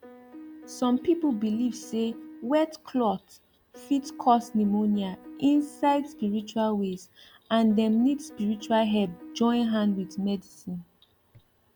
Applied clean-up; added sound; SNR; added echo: none; Piano; 19 dB; none.